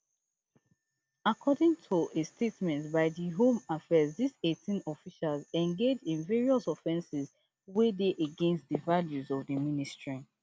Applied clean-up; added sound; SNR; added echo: none; none; none; none.